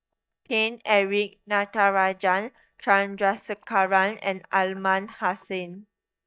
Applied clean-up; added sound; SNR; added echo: neural mask model DeepFilterNet 3.